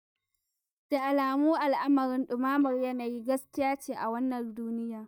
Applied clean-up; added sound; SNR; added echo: neural mask model DeepFilterNet 3.